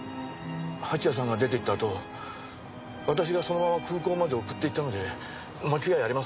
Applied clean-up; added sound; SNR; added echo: none; none; none; none.